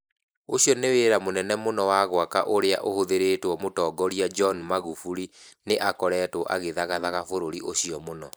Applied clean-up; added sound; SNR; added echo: neural mask model Resemble Enhance denoiser.